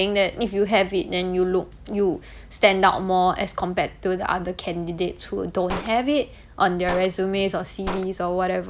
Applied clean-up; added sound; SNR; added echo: none; Gunshot, gunfire; 13 dB; none.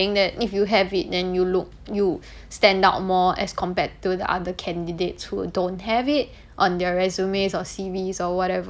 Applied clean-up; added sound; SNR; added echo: none; none; none; none.